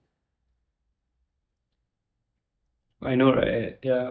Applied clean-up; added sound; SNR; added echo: neural mask model DeepFilterNet 3.